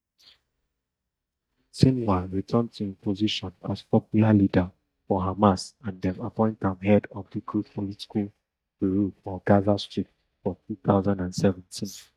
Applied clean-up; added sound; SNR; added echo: neural mask model DeepFilterNet 3.